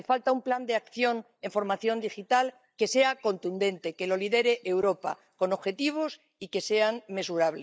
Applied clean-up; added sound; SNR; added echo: neural mask model DeepFilterNet 3.